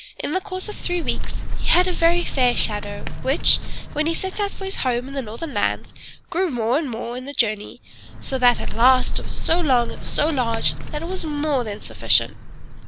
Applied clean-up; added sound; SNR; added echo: none; Bird; -1 dB; none.